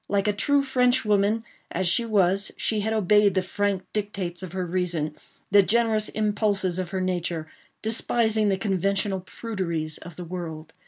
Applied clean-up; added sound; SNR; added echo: none; none; none; none.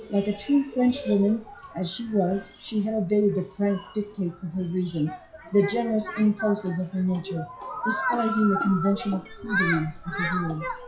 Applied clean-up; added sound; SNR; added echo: classical method WPE with log-MMSE.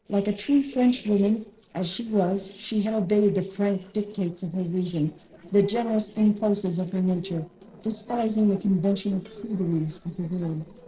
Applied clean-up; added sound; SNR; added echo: neural separator model SepFormer DNS4.